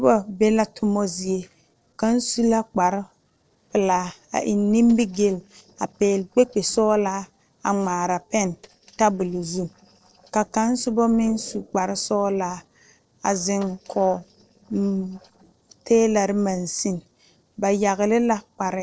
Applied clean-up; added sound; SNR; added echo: neural separator model SepFormer DNS4.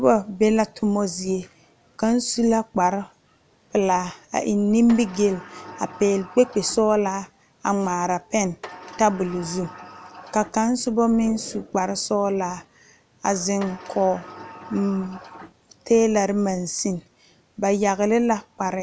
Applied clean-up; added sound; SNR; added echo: none; Sliding door; 18 dB; none.